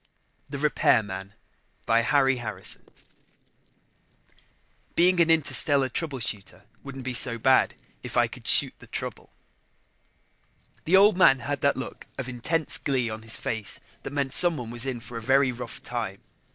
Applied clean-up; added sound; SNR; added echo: neural separator model SepFormer DNS4.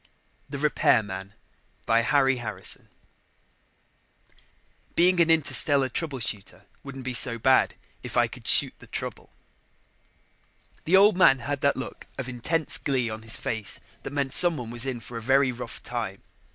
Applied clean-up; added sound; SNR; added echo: none; none; none; none.